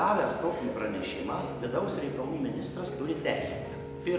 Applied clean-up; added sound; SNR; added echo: none; Piano; 9 dB; none.